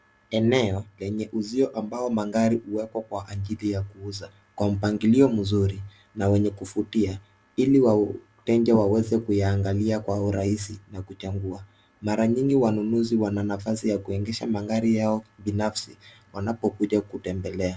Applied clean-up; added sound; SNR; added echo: none; none; none; none.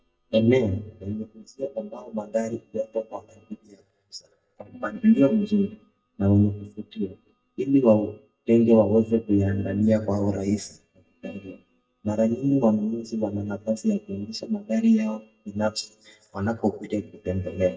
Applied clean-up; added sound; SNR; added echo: neural mask model DeepFilterNet 3.